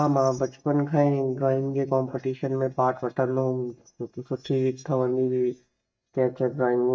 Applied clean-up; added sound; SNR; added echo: neural mask model DeepFilterNet 3.